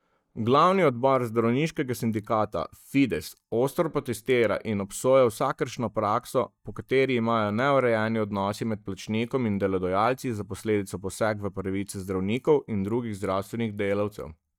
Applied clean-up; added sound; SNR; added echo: neural mask model DeepFilterNet 3.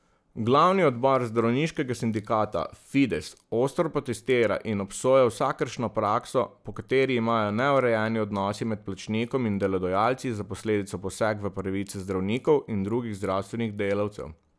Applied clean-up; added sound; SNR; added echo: none; none; none; none.